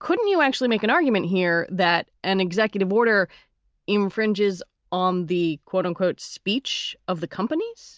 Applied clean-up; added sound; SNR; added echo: none; none; none; none.